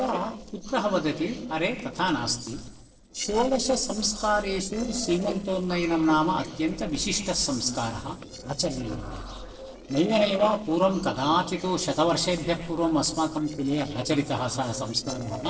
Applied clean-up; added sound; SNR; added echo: neural separator model SepFormer DNS4.